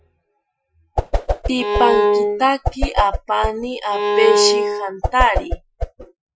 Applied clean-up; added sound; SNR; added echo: classical method Wiener filter.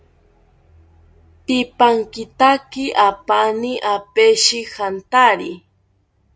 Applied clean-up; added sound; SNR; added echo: none; none; none; none.